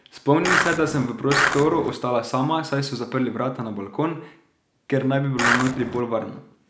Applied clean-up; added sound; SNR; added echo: none; Skateboard; -1 dB; none.